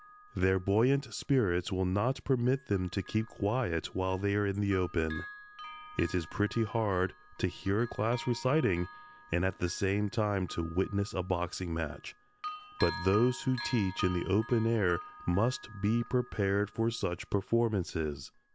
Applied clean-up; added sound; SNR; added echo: none; Bell; 17 dB; none.